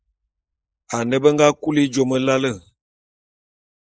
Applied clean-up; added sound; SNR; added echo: neural mask model Resemble Enhance denoiser.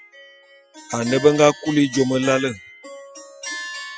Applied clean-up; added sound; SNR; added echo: classical method spectral subtraction.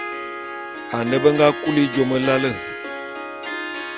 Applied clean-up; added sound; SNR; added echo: none; Harp; 7 dB; none.